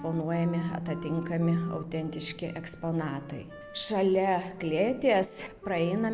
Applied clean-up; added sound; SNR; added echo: none; Wind instrument, woodwind instrument; 16 dB; none.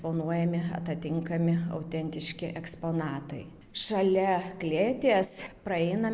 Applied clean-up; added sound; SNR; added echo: none; none; none; none.